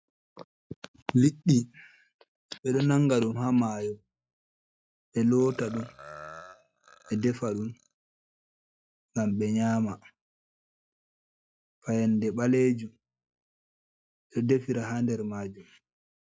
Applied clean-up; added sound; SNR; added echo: classical method log-MMSE.